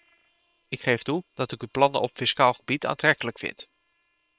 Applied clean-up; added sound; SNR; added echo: neural separator model SepFormer WHAM!.